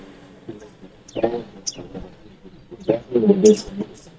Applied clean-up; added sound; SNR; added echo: neural mask model DeepFilterNet 3.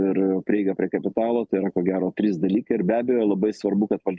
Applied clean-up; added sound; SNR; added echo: none; none; none; none.